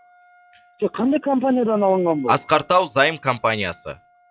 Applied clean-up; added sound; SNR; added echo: classical method log-MMSE.